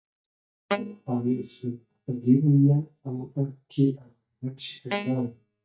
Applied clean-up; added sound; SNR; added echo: neural mask model DeepFilterNet 3.